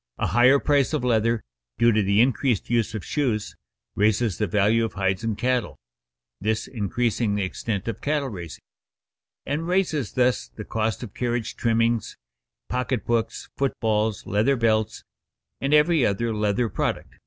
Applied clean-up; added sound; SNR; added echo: none; none; none; none.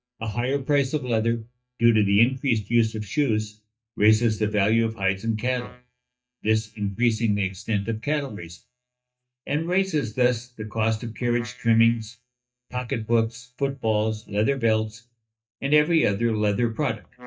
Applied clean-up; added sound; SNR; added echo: neural mask model DeepFilterNet 3.